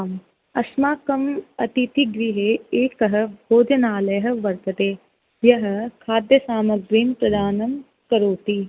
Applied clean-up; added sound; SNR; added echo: none; Brass instrument; 15 dB; none.